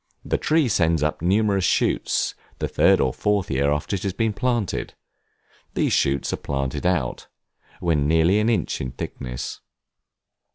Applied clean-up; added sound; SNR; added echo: none; none; none; none.